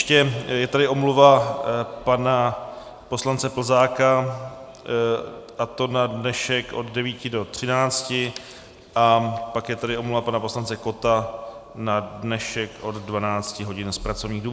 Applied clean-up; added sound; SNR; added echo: none; none; none; none.